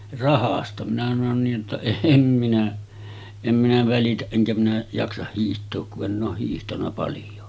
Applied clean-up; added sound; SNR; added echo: none; none; none; none.